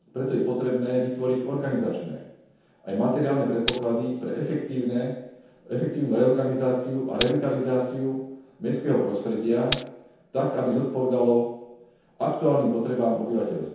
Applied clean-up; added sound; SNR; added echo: none; Glass; 7 dB; reverberation time 0.9 s.